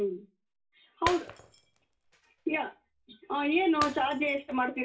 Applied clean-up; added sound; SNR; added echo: none; Shatter; 13 dB; reverberation time 0.2 s.